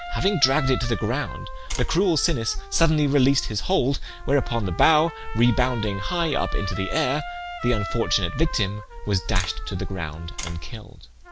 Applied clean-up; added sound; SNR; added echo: none; Tap + Trumpet; 13 dB; none.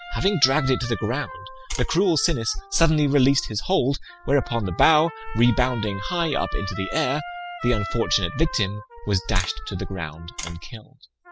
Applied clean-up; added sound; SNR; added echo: classical method spectral subtraction.